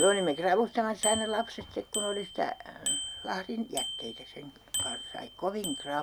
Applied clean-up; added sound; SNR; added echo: none; Bicycle bell; 6 dB; none.